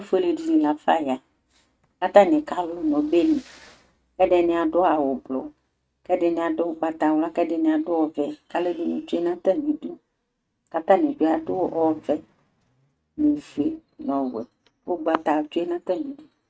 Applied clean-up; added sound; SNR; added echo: neural mask model RNNoise.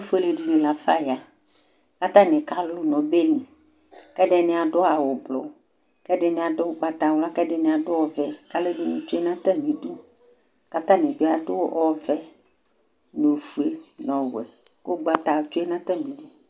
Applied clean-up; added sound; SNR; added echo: none; none; none; none.